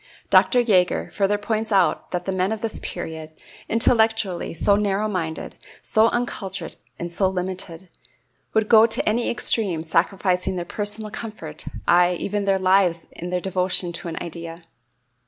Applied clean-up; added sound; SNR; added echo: none; none; none; none.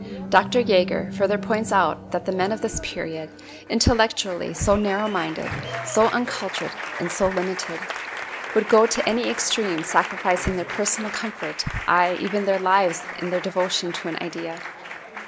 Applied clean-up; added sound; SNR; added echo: none; Applause; 10 dB; none.